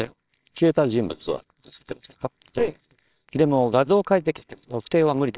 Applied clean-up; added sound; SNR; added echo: neural separator model SepFormer WHAMR!.